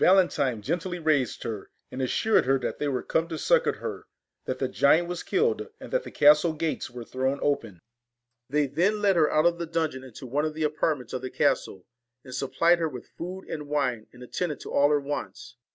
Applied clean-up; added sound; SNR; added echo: none; none; none; none.